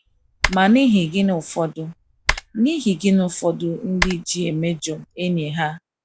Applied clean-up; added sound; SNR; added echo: none; Typing; 9 dB; none.